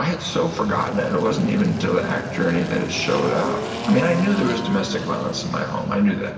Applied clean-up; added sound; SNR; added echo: none; Engine; 10 dB; reverberation time 2.4 s.